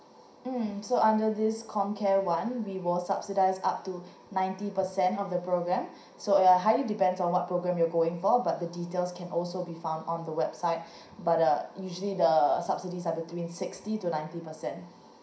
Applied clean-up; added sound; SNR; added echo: none; none; none; reverberation time 0.5 s.